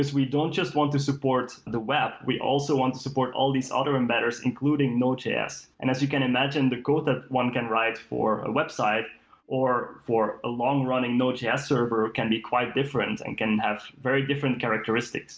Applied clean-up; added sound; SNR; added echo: none; none; none; none.